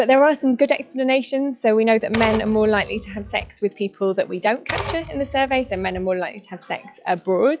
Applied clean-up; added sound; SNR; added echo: classical method log-MMSE.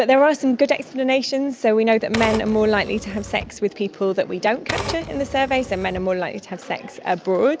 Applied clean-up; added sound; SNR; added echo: none; Typewriter; 12 dB; none.